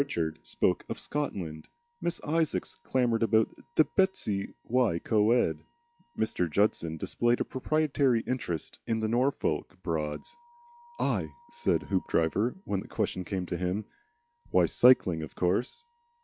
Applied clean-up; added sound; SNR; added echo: classical method log-MMSE.